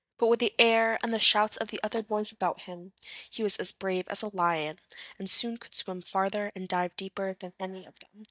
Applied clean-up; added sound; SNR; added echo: neural mask model DeepFilterNet 3.